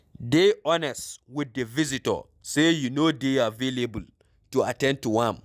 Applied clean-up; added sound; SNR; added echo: none; none; none; none.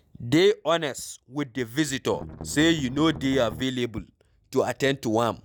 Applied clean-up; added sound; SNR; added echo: none; Strum; 13 dB; none.